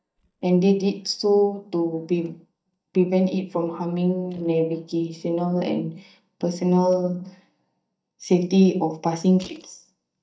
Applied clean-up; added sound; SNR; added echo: neural mask model DeepFilterNet 3.